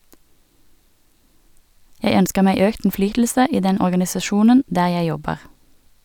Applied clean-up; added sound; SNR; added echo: none; none; none; none.